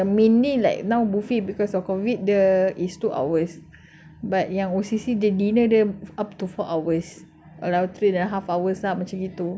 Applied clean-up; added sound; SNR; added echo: none; none; none; none.